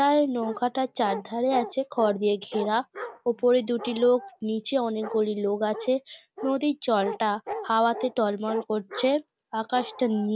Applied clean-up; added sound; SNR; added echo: none; Bark; 14 dB; none.